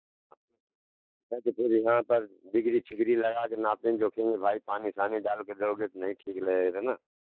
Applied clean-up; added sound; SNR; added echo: neural mask model DeepFilterNet 3.